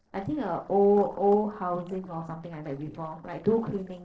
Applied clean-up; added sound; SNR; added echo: neural separator model SepFormer DNS4.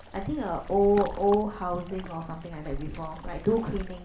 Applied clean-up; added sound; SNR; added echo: none; Waves, surf; 10 dB; reverberation time 0.4 s.